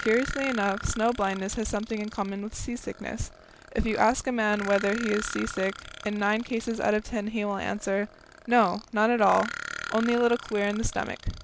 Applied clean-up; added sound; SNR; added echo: none; Burping, eructation; 13 dB; none.